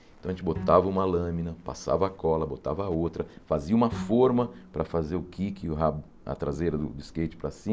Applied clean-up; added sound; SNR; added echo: none; Bowed string instrument; 16 dB; none.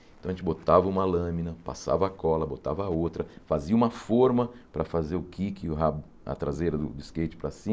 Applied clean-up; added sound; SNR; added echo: none; none; none; none.